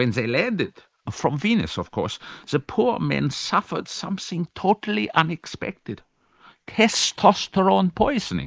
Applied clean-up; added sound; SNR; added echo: neural mask model Resemble Enhance denoiser.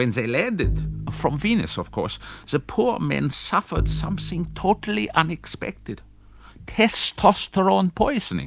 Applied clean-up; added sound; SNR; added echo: none; Bowed string instrument; 8 dB; none.